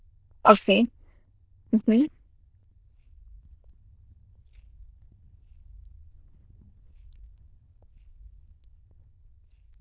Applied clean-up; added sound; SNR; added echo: neural diffusion model UNIVERSE++.